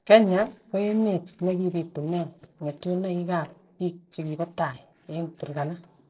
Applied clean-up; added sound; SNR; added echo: neural separator model SepFormer DNS4.